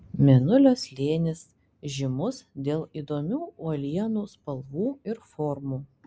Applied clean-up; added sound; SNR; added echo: none; none; none; none.